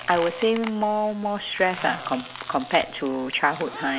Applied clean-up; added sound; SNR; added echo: none; Squeak; 14 dB; none.